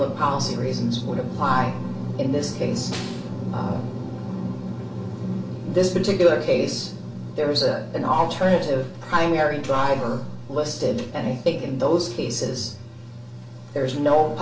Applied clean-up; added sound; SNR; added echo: none; Snare drum; 18 dB; reverberation time 0.3 s.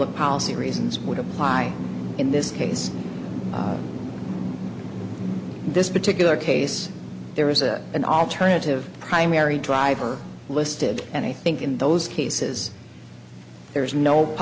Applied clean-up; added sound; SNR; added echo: none; none; none; none.